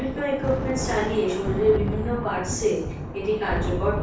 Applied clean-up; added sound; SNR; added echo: none; Thunder; 4 dB; reverberation time 0.6 s.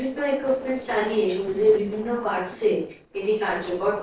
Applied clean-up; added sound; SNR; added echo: neural separator model SepFormer DNS4.